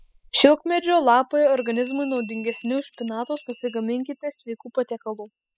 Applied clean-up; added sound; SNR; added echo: classical method spectral subtraction.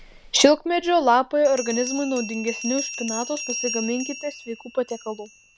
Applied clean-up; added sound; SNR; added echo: none; Bell; 11 dB; none.